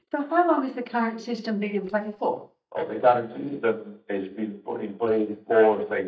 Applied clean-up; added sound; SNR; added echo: neural mask model DeepFilterNet 3.